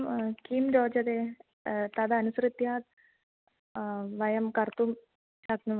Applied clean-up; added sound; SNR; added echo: none; none; none; none.